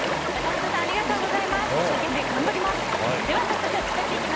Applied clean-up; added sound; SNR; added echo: none; Stream; -2 dB; none.